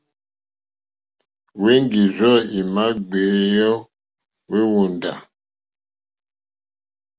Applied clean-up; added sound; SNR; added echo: none; none; none; none.